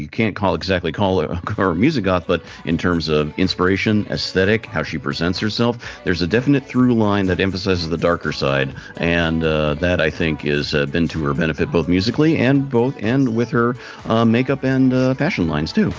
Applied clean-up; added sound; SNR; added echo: none; none; none; none.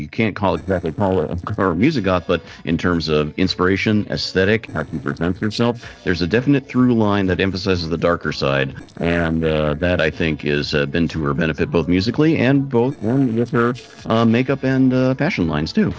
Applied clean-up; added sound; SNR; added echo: neural separator model SepFormer DNS4.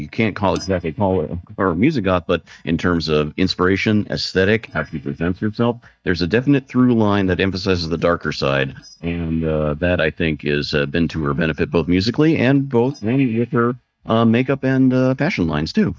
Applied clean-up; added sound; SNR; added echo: neural mask model DeepFilterNet 3.